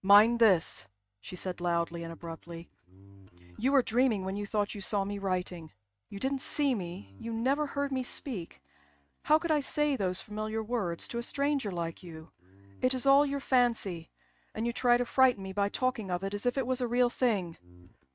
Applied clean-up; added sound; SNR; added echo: neural mask model RNNoise.